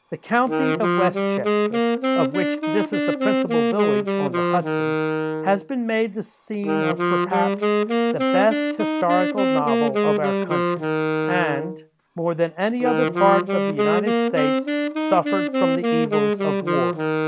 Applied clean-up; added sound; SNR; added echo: none; Wind instrument, woodwind instrument; -3 dB; none.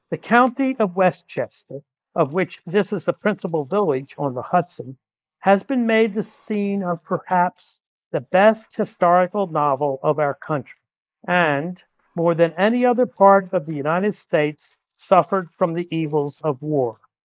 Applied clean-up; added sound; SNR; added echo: neural mask model Resemble Enhance denoiser.